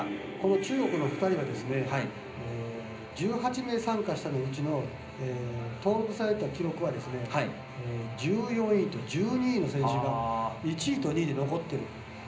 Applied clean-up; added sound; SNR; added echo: none; none; none; reverberation time 0.5 s.